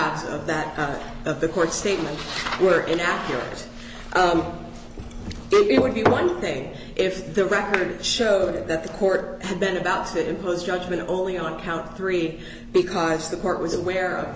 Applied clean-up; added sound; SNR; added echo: none; Clapping; 12 dB; none.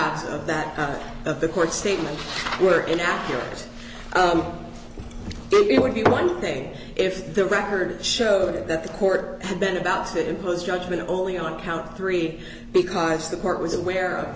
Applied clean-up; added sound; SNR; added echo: none; none; none; none.